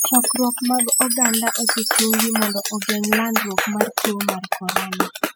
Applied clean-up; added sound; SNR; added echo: classical method spectral subtraction.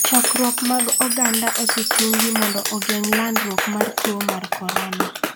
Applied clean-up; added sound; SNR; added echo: none; Chime + Clapping; -3 dB; none.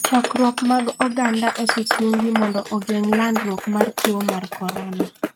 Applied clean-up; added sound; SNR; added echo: neural mask model RNNoise.